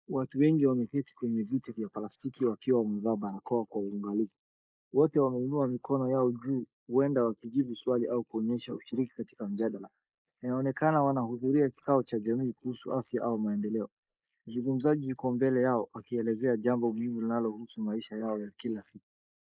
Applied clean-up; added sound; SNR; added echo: neural mask model Resemble Enhance denoiser.